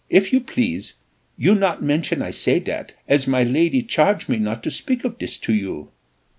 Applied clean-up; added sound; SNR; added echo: none; none; none; none.